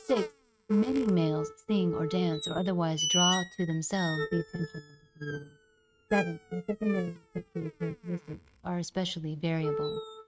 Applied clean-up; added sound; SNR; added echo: neural mask model RNNoise.